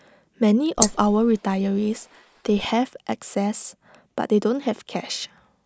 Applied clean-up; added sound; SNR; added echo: neural mask model Resemble Enhance denoiser.